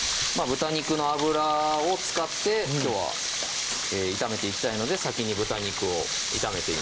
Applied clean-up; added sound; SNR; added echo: none; Stream; 12 dB; none.